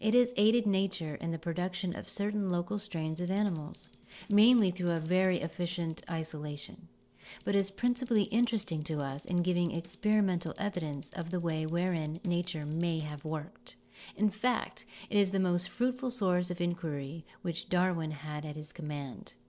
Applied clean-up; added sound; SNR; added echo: neural separator model SepFormer DNS4.